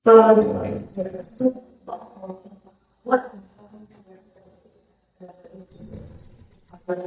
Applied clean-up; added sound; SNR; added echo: neural mask model DeepFilterNet 3.